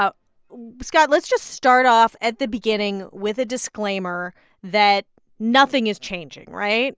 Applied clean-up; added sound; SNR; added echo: none; none; none; none.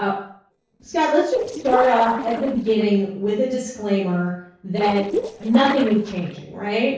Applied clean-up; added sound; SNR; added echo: neural separator model SepFormer DNS4.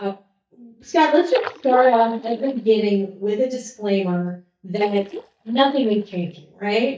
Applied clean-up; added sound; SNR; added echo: neural mask model DeepFilterNet 3.